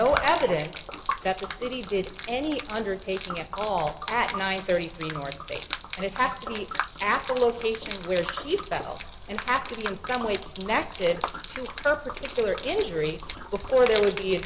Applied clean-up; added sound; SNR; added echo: none; Gurgling / Liquid; 9 dB; none.